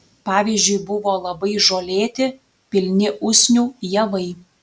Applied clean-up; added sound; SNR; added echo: none; none; none; none.